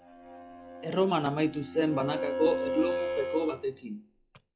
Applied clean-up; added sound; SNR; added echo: classical method log-MMSE.